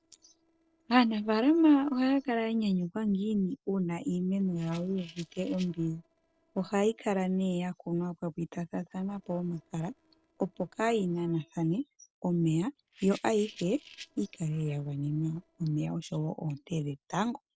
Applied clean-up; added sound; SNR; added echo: neural separator model SepFormer DNS4.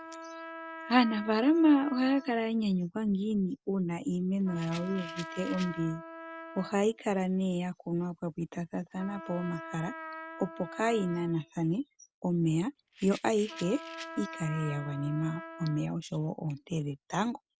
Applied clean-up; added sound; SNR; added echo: none; Trumpet + Rattle; 15 dB; none.